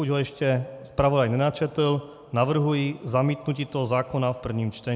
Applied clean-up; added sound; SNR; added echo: none; none; none; none.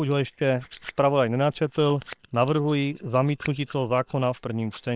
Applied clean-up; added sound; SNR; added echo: neural separator model SepFormer WHAM!.